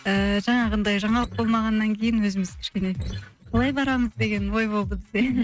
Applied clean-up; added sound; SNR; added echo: neural mask model RNNoise.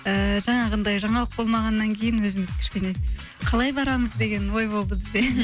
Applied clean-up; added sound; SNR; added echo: none; none; none; none.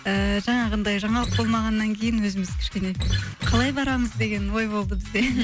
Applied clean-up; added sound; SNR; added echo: none; Acoustic guitar; 3 dB; none.